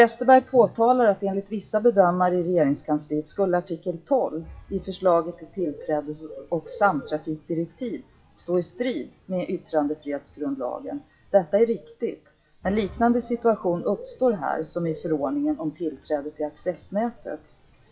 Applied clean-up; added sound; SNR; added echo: classical method WPE with log-MMSE.